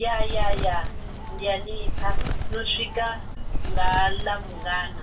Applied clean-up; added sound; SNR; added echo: none; Bird; -4 dB; reverberation time 0.2 s.